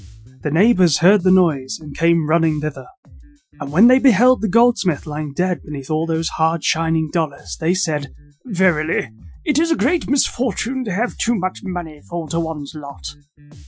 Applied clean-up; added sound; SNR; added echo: classical method Wiener filter.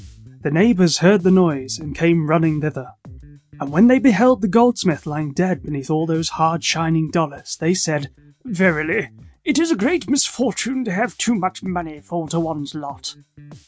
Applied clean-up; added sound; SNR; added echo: neural mask model RNNoise.